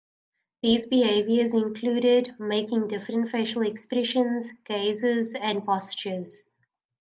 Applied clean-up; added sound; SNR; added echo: none; none; none; none.